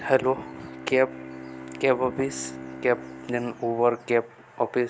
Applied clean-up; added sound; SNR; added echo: none; Bowed string instrument; 14 dB; none.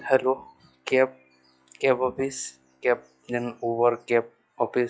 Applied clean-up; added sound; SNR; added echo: classical method log-MMSE.